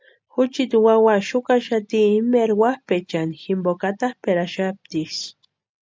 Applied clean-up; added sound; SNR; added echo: none; none; none; none.